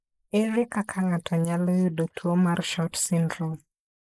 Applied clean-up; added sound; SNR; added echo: neural mask model Resemble Enhance denoiser.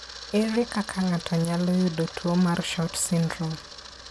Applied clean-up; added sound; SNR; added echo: none; Camera; 15 dB; none.